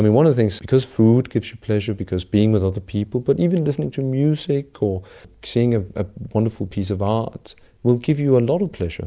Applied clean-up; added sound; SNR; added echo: none; none; none; none.